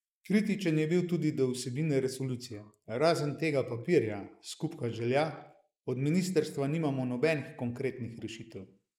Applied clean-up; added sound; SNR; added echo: neural mask model Resemble Enhance denoiser.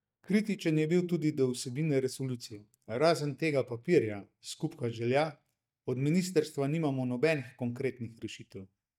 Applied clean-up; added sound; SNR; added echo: neural mask model DeepFilterNet 3.